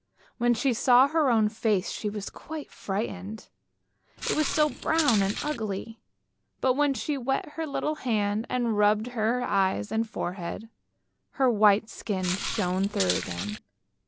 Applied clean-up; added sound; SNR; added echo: none; Walk, footsteps; 6 dB; none.